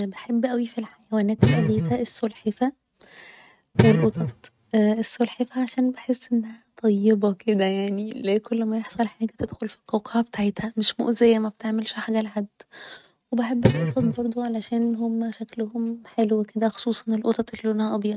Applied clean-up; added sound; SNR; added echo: neural mask model RNNoise.